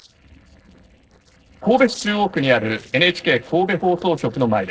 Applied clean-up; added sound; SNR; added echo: neural separator model SepFormer DNS4.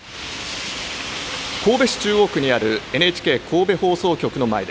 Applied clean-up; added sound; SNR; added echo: none; none; none; none.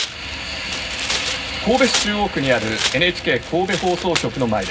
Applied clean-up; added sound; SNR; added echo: none; Tearing; 7 dB; reverberation time 0.4 s.